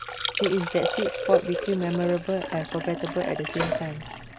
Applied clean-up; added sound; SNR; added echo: none; Door + Liquid; 2 dB; none.